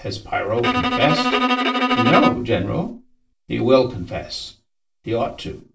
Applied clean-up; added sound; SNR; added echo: none; Bowed string instrument; -1 dB; reverberation time 0.2 s.